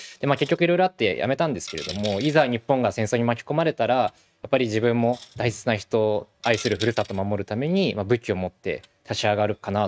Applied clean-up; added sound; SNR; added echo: neural mask model RNNoise.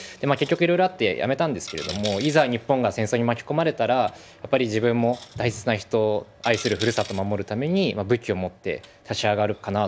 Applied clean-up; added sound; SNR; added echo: none; Coin (dropping); 19 dB; none.